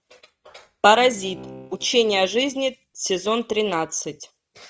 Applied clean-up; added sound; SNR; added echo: neural mask model RNNoise.